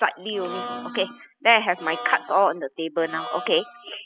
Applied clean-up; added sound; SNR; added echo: classical method spectral subtraction.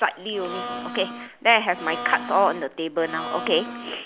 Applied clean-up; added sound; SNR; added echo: none; Domestic sounds, home sounds; 9 dB; none.